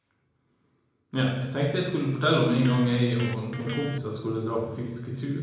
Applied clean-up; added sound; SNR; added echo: none; Electric guitar; 16 dB; reverberation time 0.9 s.